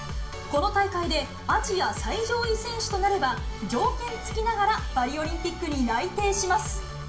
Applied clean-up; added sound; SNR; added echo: none; none; none; reverberation time 0.5 s.